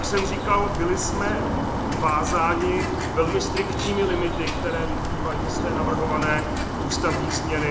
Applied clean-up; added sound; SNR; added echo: none; Bird; 0 dB; reverberation time 0.6 s.